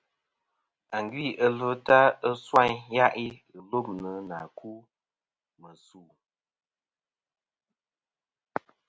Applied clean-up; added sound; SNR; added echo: none; none; none; none.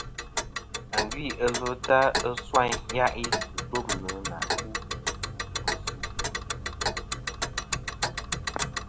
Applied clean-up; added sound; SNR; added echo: none; Tick; 1 dB; none.